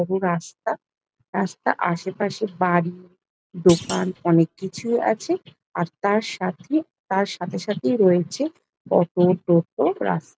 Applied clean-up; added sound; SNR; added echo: none; Thump, thud; 14 dB; none.